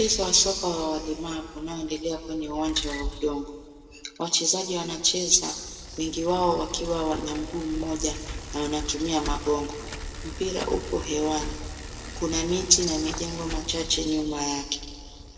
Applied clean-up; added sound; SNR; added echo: none; Bicycle; 10 dB; reverberation time 2.0 s.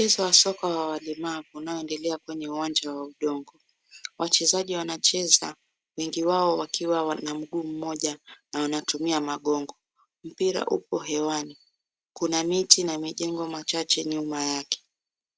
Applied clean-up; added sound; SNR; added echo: none; none; none; none.